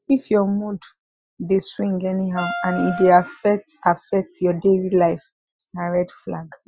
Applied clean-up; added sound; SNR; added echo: classical method Wiener filter.